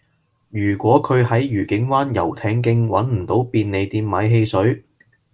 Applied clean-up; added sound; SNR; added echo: none; none; none; none.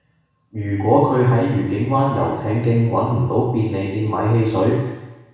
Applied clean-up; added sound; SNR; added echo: none; none; none; reverberation time 1.1 s.